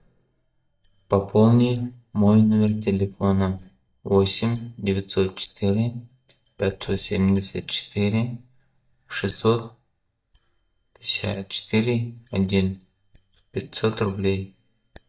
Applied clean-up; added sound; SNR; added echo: neural mask model DeepFilterNet 3.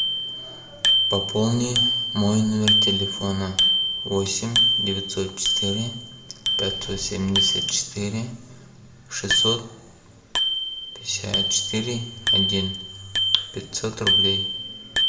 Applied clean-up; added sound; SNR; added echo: none; Bicycle bell; -3 dB; reverberation time 0.8 s.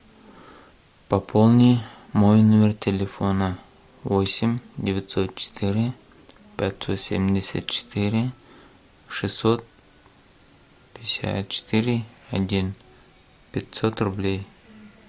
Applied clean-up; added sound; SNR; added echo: none; none; none; none.